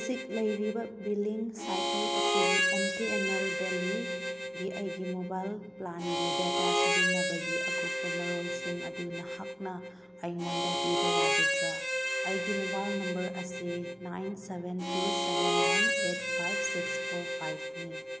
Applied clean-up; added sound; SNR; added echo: none; Harmonica; -5 dB; none.